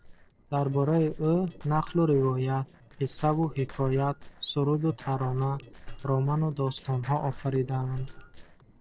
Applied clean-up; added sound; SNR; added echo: neural separator model SepFormer DNS4.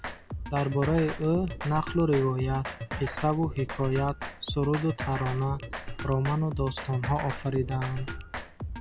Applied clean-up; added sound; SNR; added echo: none; Drum kit; 8 dB; none.